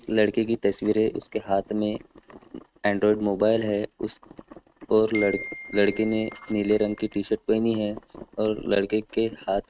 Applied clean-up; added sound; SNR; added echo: neural mask model RNNoise.